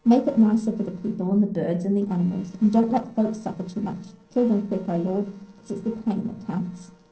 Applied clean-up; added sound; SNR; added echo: neural separator model SepFormer DNS4.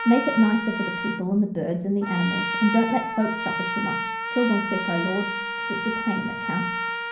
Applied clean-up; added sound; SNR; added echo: none; Trumpet; 4 dB; reverberation time 0.6 s.